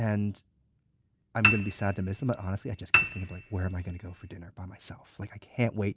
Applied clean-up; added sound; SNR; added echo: none; Piano; -2 dB; none.